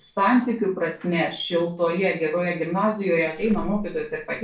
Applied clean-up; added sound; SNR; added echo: none; Slam / Alarm; 19 dB; reverberation time 0.3 s.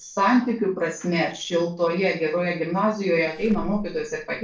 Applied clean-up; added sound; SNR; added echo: neural separator model SepFormer DNS4.